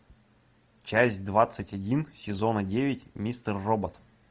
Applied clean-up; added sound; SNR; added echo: none; none; none; none.